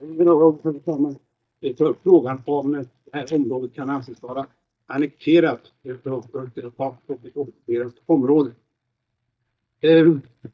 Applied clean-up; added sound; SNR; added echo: neural mask model DeepFilterNet 3.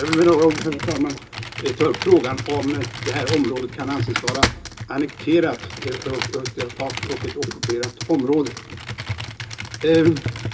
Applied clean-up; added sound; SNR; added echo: none; Computer keyboard; 7 dB; reverberation time 0.2 s.